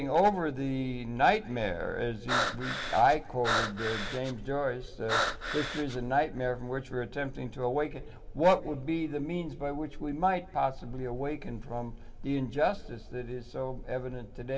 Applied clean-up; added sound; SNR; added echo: none; Breathing; 2 dB; reverberation time 1.0 s.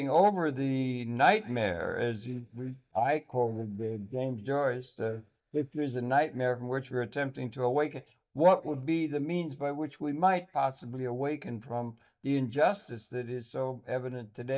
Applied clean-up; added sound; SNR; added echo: neural mask model DeepFilterNet 3.